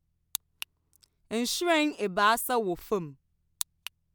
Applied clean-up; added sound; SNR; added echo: none; none; none; none.